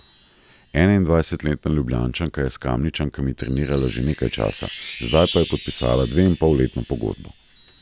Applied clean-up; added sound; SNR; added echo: none; Wind chime; 2 dB; none.